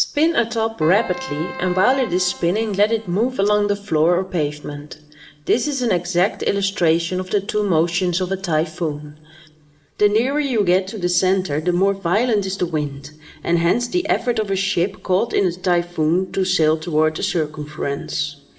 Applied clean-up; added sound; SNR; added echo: none; Keyboard (musical); 14 dB; reverberation time 1.3 s.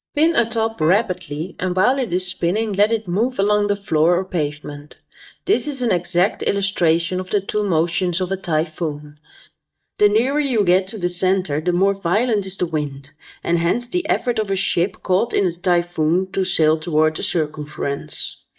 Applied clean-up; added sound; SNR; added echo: neural mask model DeepFilterNet 3.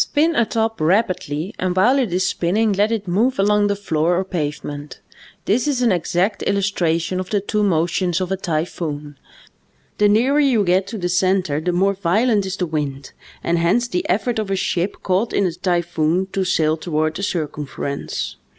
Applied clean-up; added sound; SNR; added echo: none; none; none; none.